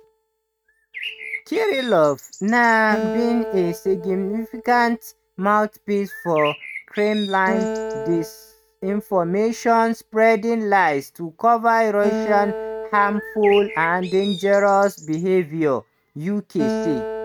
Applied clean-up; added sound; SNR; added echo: neural mask model RNNoise.